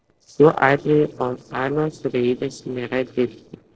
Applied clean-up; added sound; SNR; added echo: neural separator model SepFormer DNS4.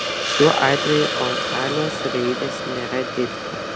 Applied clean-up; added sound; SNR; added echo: none; Hiss; 2 dB; none.